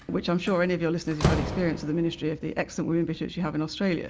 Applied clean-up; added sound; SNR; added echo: none; Slam; 7 dB; none.